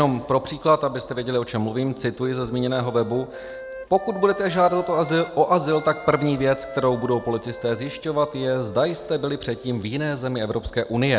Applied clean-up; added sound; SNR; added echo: none; Wind instrument, woodwind instrument; 17 dB; none.